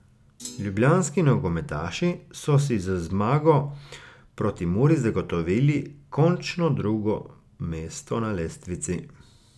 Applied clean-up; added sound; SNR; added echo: none; Thump, thud; 19 dB; none.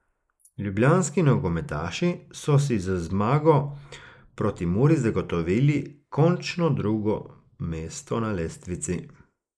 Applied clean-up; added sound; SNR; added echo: neural mask model Resemble Enhance denoiser.